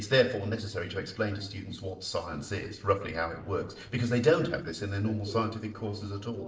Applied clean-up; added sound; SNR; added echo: neural separator model SepFormer DNS4.